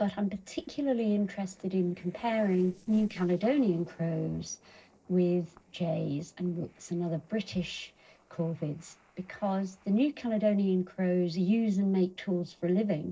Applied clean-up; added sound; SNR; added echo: neural separator model SepFormer DNS4.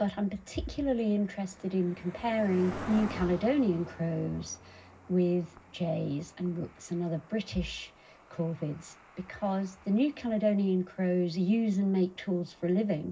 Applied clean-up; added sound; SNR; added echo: none; Cricket; 18 dB; reverberation time 0.4 s.